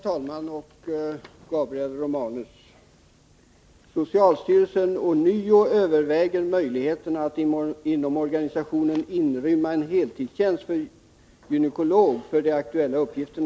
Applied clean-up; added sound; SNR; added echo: none; none; none; none.